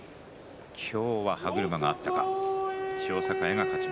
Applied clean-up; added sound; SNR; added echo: none; none; none; none.